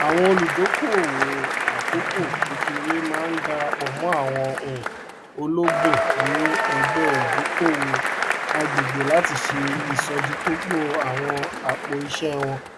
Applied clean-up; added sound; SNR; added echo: none; Applause / Crowd / Cheering; -1 dB; none.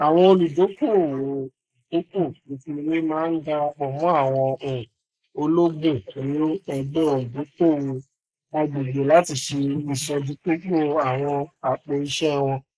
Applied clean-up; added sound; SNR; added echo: neural mask model Resemble Enhance denoiser.